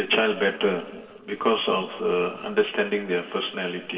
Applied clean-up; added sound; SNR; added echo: neural separator model SepFormer DNS4.